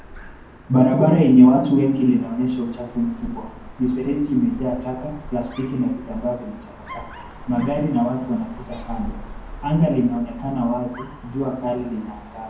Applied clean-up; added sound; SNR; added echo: none; Dog; 16 dB; reverberation time 0.9 s.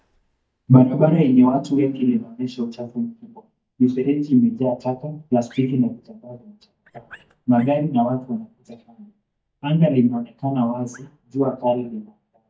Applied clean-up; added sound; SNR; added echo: neural mask model DeepFilterNet 3.